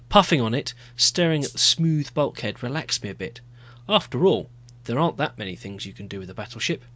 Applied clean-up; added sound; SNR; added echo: none; Rattle (instrument); 15 dB; none.